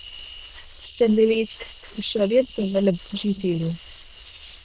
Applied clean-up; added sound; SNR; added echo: neural diffusion model UNIVERSE++.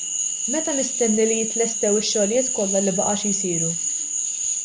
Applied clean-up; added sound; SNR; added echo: none; Cricket / Frog; 0 dB; none.